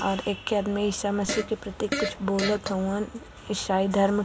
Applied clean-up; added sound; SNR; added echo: none; Fart; 7 dB; none.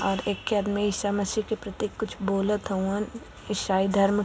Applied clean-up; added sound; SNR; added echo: none; none; none; none.